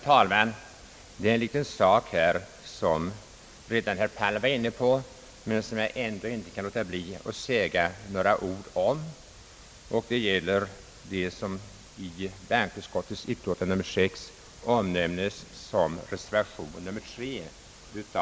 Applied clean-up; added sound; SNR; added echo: none; none; none; none.